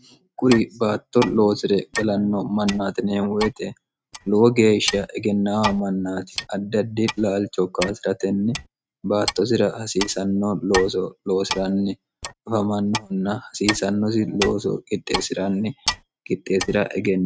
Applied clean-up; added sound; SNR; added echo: neural mask model RNNoise.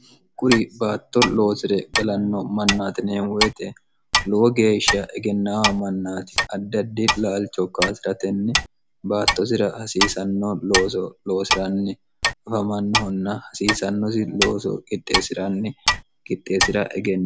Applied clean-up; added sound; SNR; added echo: none; Clock; 4 dB; none.